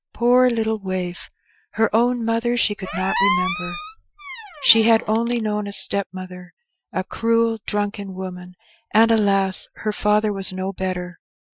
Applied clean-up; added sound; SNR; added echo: classical method Wiener filter.